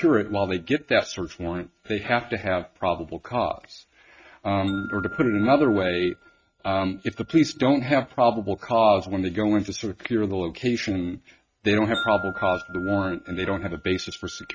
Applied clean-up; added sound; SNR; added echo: neural mask model RNNoise.